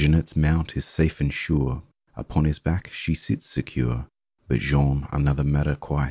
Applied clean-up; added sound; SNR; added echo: none; none; none; none.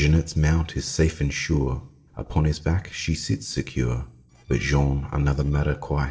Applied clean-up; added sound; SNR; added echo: neural separator model SepFormer DNS4.